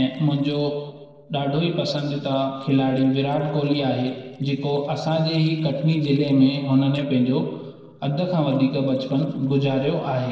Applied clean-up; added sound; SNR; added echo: neural separator model SepFormer DNS4.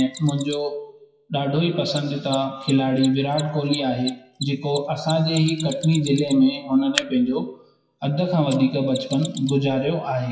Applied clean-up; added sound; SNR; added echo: classical method WPE with log-MMSE.